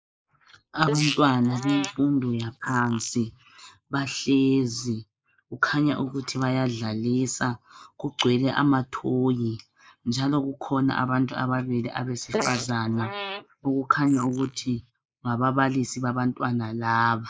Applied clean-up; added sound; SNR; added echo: neural mask model Resemble Enhance denoiser.